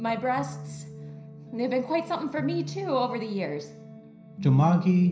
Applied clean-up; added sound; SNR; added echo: none; none; none; reverberation time 0.5 s.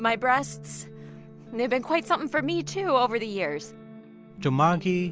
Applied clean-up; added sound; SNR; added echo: none; none; none; none.